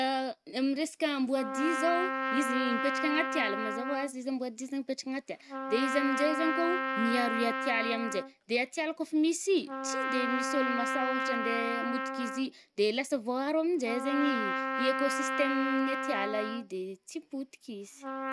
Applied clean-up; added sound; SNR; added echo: none; Trumpet; 3 dB; none.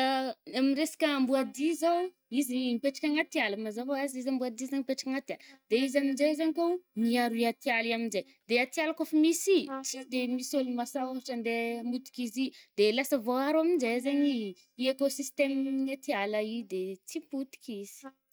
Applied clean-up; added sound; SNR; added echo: neural mask model DeepFilterNet 3.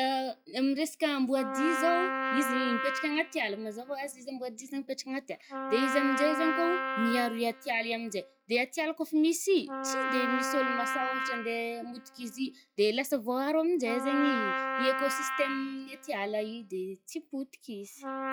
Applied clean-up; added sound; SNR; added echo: classical method log-MMSE.